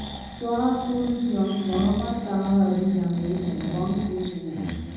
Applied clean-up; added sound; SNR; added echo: none; Breathing; 8 dB; reverberation time 1.3 s.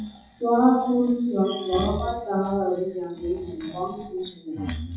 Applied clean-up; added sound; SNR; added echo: classical method WPE with log-MMSE.